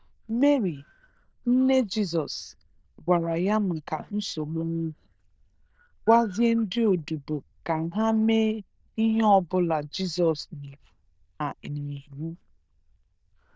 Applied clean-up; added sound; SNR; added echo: neural diffusion model UNIVERSE++.